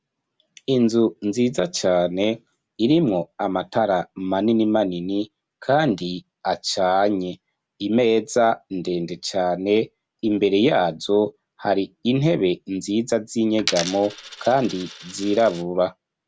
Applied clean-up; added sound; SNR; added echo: none; Coin (dropping); 12 dB; none.